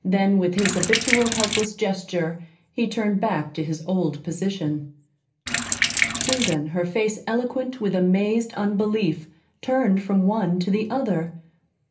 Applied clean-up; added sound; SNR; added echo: none; Sink (filling or washing); 0 dB; reverberation time 0.3 s.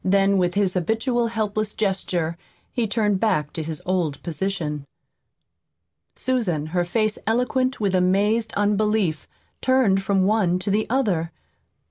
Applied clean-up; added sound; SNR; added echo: none; none; none; none.